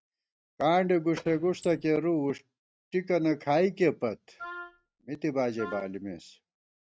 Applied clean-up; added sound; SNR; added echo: neural mask model RNNoise.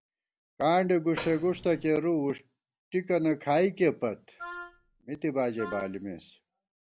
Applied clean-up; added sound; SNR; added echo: none; Wind instrument, woodwind instrument + Door; 13 dB; none.